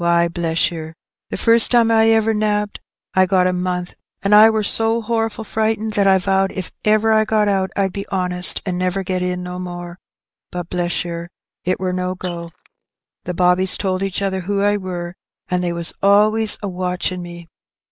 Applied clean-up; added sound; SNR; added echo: neural mask model Resemble Enhance denoiser.